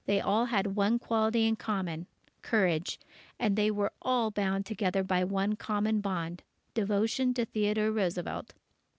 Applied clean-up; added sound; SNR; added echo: none; none; none; none.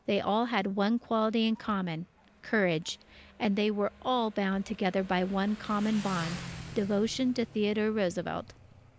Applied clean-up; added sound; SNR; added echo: none; Motorcycle; 18 dB; none.